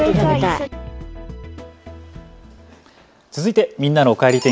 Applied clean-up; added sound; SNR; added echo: none; none; none; none.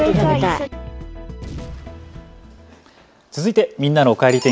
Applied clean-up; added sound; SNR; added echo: none; Boom; 18 dB; none.